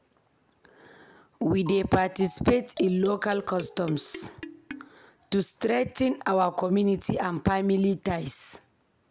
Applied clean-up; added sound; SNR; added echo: none; Marimba, xylophone; 16 dB; none.